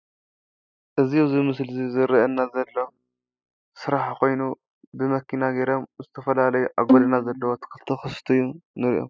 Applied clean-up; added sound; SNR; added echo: classical method spectral subtraction.